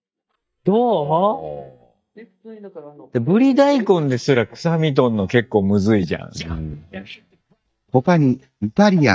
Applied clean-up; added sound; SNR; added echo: neural mask model DeepFilterNet 3.